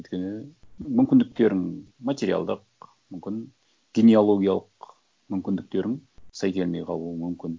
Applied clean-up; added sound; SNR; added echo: none; none; none; none.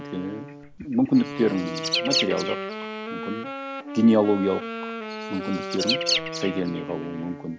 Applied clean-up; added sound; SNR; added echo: none; Bird + Wind instrument, woodwind instrument; 4 dB; none.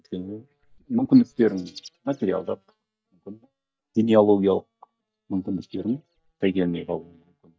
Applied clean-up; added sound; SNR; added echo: neural mask model DeepFilterNet 3.